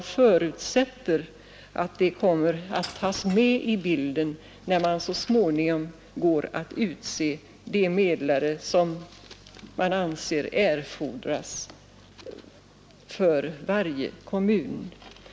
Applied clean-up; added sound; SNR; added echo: none; Shatter / Crushing; 19 dB; none.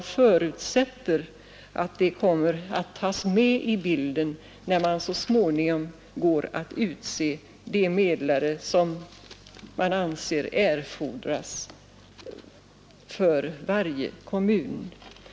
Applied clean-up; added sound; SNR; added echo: none; none; none; none.